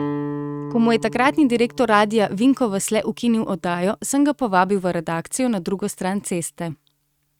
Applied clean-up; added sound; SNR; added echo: neural mask model RNNoise.